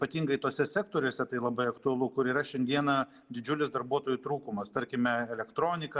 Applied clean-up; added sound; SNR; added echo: none; none; none; none.